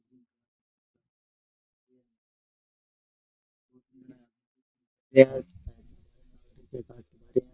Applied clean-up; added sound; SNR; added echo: neural mask model DeepFilterNet 3.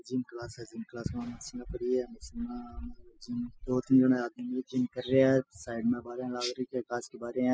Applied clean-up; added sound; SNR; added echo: classical method spectral subtraction.